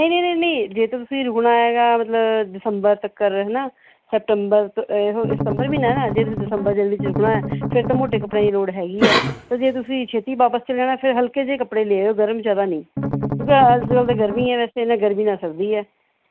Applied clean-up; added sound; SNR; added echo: none; Strum + Cough; 4 dB; none.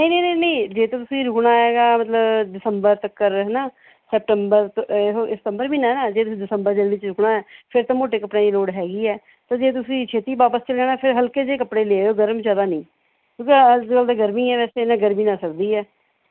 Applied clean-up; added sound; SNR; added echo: none; none; none; none.